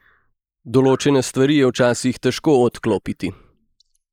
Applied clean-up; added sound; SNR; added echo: neural mask model Resemble Enhance denoiser.